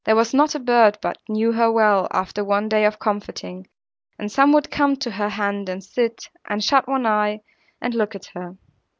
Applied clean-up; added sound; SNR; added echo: none; none; none; none.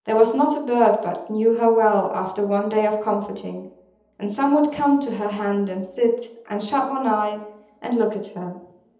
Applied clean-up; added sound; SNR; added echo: none; none; none; reverberation time 0.8 s.